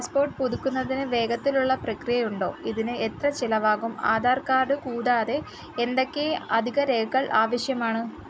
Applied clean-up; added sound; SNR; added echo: none; none; none; none.